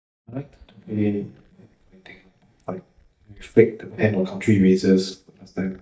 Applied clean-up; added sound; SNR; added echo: neural mask model DeepFilterNet 3.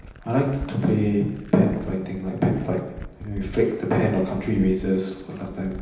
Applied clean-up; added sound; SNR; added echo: none; Glass; 15 dB; reverberation time 0.9 s.